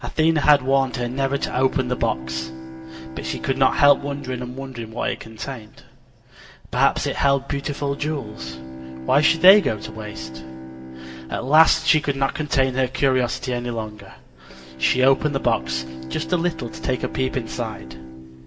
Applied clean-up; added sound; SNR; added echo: none; Bowed string instrument; 14 dB; reverberation time 1.4 s.